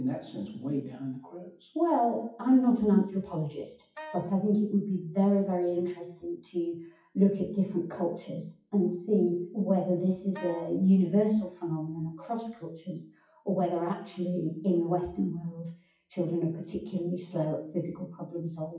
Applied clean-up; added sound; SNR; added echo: classical method WPE with log-MMSE.